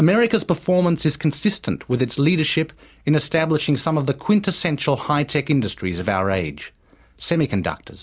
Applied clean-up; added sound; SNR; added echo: none; none; none; none.